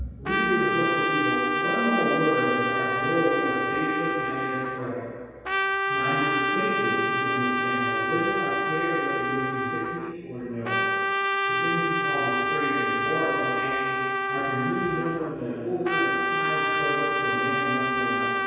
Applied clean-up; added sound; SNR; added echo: none; Trumpet; -3 dB; reverberation time 2.0 s.